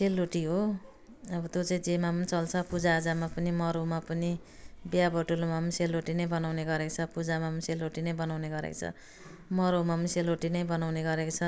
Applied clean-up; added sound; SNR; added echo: none; none; none; none.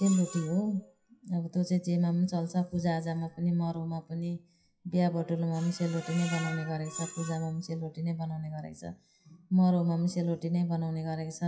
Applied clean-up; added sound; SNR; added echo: classical method WPE with log-MMSE.